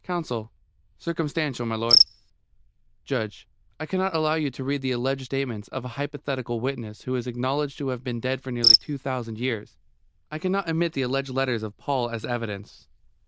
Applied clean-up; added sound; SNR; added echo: neural diffusion model UNIVERSE++.